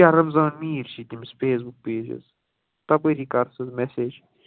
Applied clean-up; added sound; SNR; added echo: none; none; none; none.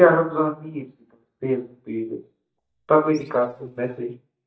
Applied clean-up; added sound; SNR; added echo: neural mask model DeepFilterNet 3.